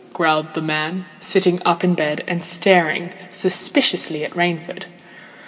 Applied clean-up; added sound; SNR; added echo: none; none; none; none.